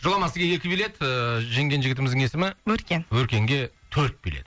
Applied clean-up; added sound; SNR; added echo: none; none; none; none.